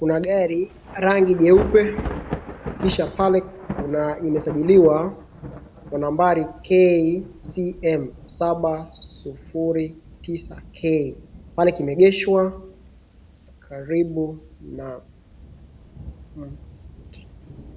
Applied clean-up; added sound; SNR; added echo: none; Thunder / Rain; 15 dB; none.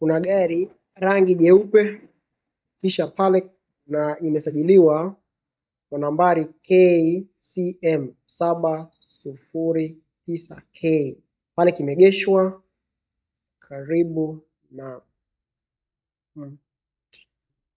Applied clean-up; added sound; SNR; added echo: neural mask model DeepFilterNet 3.